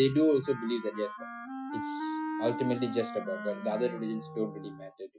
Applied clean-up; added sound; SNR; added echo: classical method Wiener filter.